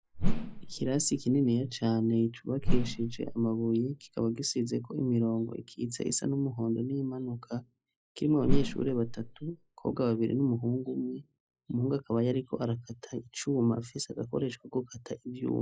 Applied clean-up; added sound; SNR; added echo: classical method log-MMSE.